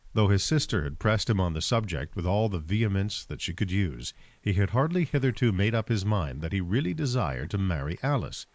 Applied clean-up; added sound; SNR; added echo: neural mask model Resemble Enhance denoiser.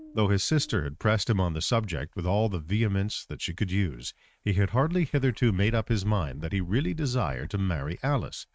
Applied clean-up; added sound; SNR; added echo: neural mask model RNNoise.